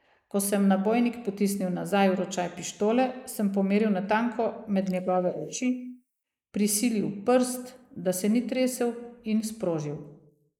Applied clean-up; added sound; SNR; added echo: neural mask model Resemble Enhance denoiser.